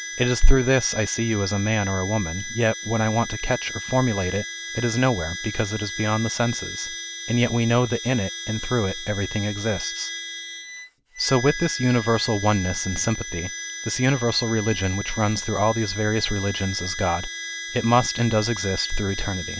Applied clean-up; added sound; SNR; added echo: none; Harmonica; 10 dB; none.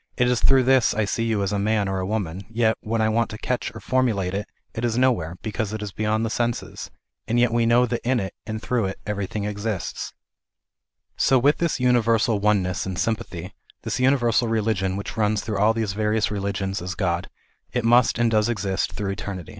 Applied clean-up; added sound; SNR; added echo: none; none; none; none.